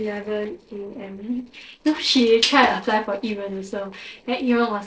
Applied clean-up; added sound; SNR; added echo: neural separator model SepFormer DNS4.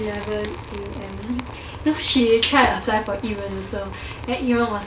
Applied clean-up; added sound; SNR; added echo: none; Crackle; 19 dB; none.